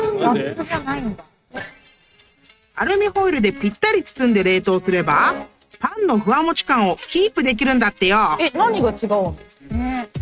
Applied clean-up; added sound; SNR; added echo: neural mask model RNNoise.